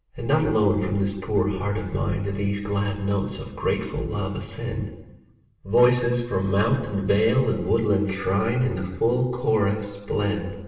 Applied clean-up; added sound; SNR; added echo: none; none; none; reverberation time 1.0 s.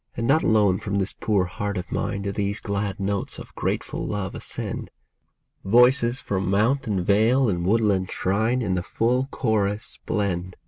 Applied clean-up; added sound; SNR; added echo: none; none; none; none.